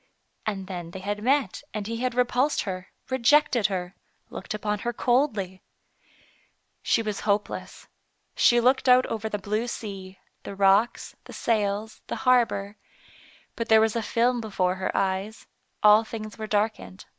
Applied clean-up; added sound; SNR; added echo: none; none; none; none.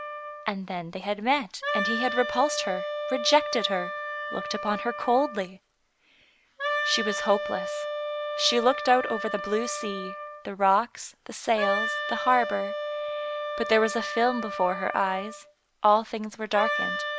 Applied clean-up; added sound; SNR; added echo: none; Wind instrument, woodwind instrument; 5 dB; none.